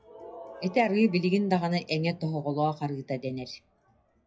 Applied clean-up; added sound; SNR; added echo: classical method WPE with log-MMSE.